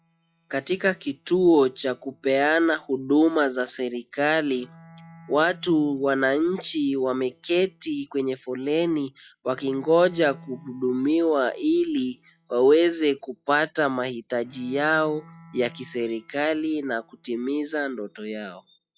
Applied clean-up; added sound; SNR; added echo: classical method log-MMSE.